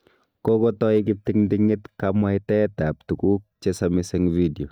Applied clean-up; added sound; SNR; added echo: neural mask model DeepFilterNet 3.